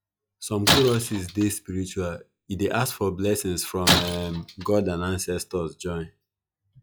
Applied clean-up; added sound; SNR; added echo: classical method log-MMSE.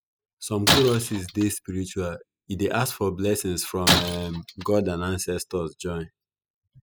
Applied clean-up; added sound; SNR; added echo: classical method spectral subtraction.